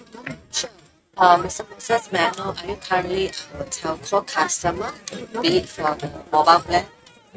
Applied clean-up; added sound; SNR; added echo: neural mask model RNNoise.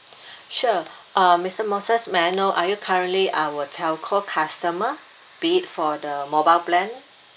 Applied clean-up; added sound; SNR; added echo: none; none; none; none.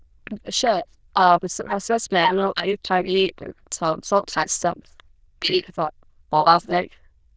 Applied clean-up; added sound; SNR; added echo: neural diffusion model UNIVERSE++.